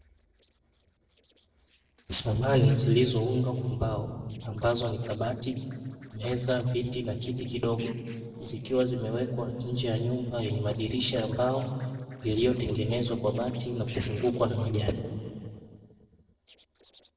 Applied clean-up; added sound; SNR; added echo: neural separator model SepFormer DNS4.